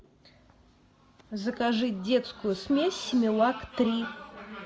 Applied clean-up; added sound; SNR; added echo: none; none; none; none.